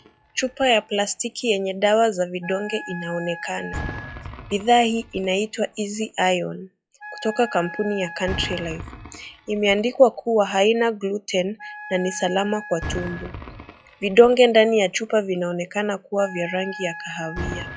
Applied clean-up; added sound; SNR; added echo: classical method log-MMSE.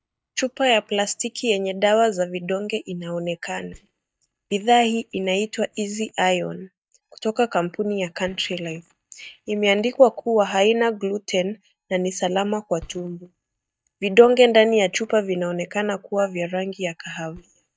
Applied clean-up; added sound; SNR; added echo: neural mask model DeepFilterNet 3.